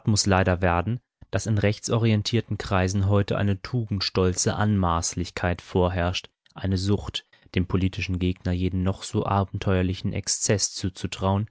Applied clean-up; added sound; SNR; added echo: none; none; none; none.